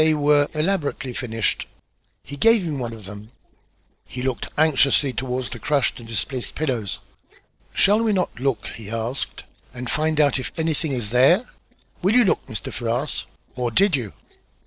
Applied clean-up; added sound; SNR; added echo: neural separator model SepFormer DNS4.